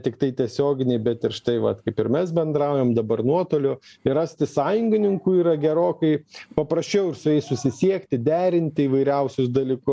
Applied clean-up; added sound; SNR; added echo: none; none; none; none.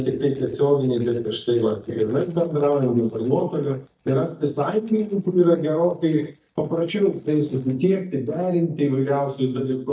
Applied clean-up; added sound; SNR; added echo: neural mask model DeepFilterNet 3.